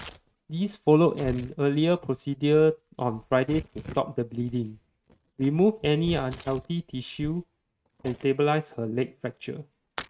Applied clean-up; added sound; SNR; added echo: neural mask model RNNoise.